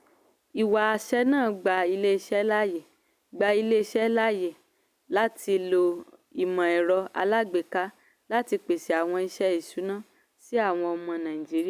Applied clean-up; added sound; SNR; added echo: none; none; none; none.